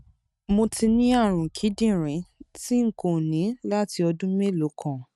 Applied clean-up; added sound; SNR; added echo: neural mask model RNNoise.